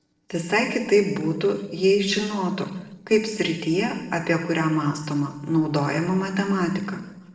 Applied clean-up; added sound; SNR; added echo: neural separator model SepFormer DNS4.